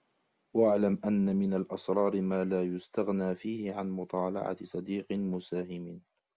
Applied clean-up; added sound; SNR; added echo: none; none; none; none.